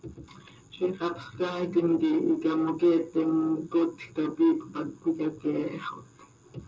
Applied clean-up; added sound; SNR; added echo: none; none; none; reverberation time 0.2 s.